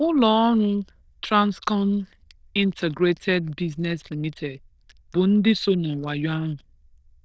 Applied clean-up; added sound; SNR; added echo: neural diffusion model UNIVERSE++.